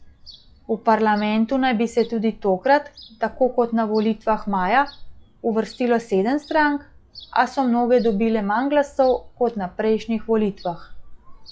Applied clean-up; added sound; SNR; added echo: classical method log-MMSE.